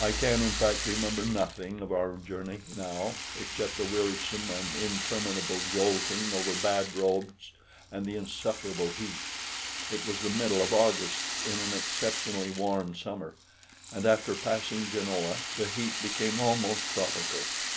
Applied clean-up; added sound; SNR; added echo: none; Rattle (instrument); 4 dB; none.